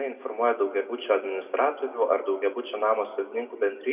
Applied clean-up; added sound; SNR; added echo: none; none; none; reverberation time 1.4 s.